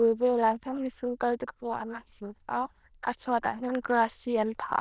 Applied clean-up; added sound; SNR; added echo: neural diffusion model UNIVERSE++.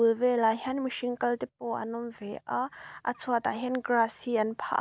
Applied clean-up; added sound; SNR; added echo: none; none; none; none.